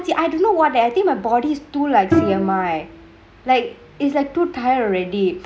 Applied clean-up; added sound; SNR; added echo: none; Bowed string instrument; 6 dB; none.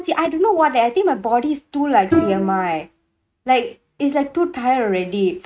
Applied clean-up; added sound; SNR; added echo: neural mask model RNNoise.